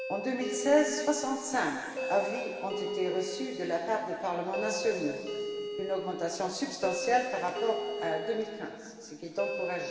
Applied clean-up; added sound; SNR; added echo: none; Doorbell; 6 dB; reverberation time 2.4 s.